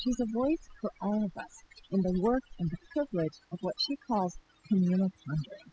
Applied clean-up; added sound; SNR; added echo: classical method spectral subtraction.